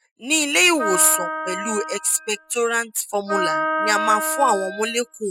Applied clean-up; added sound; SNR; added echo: classical method spectral subtraction.